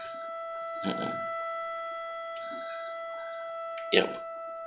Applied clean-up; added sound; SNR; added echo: none; Wind instrument, woodwind instrument; 0 dB; none.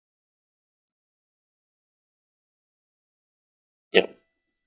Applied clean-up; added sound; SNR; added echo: neural mask model DeepFilterNet 3.